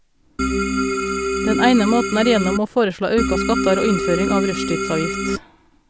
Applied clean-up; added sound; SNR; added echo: none; Organ; 1 dB; none.